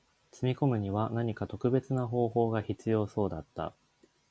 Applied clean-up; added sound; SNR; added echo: none; none; none; none.